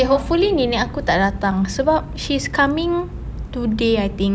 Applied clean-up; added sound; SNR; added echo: none; none; none; none.